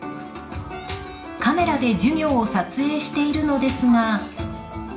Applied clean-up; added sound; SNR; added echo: none; none; none; reverberation time 0.4 s.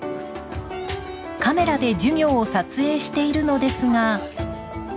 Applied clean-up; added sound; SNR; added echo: none; none; none; none.